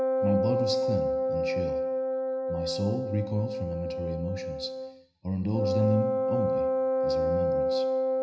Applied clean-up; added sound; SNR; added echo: none; Wind instrument, woodwind instrument; -4 dB; reverberation time 0.9 s.